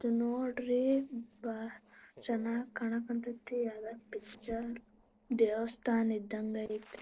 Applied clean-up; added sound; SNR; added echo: neural separator model SepFormer DNS4.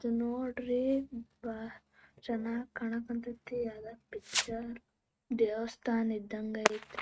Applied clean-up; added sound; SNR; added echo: neural mask model RNNoise.